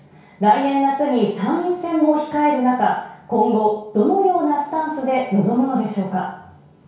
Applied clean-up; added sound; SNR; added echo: none; none; none; reverberation time 0.6 s.